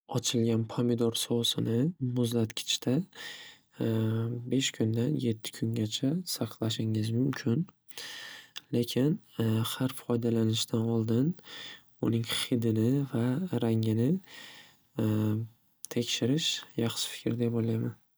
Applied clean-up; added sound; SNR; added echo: none; none; none; none.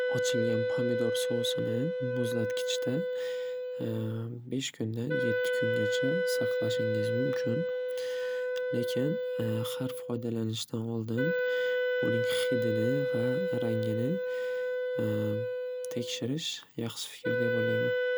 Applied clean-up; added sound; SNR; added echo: none; Wind instrument, woodwind instrument; -3 dB; none.